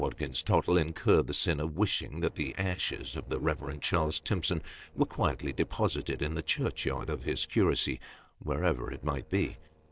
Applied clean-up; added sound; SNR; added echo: neural separator model SepFormer DNS4.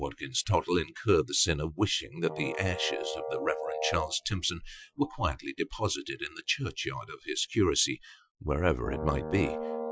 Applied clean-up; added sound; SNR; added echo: classical method Wiener filter.